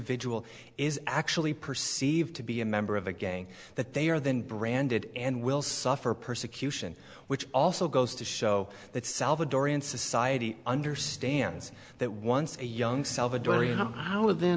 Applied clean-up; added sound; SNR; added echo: none; none; none; none.